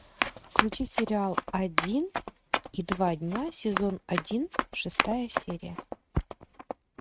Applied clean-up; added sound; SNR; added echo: neural mask model RNNoise.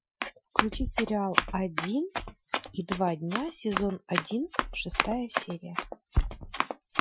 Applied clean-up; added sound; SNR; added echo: classical method Wiener filter.